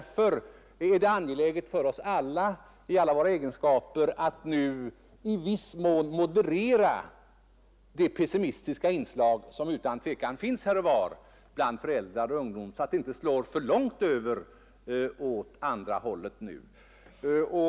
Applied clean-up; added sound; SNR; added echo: none; none; none; none.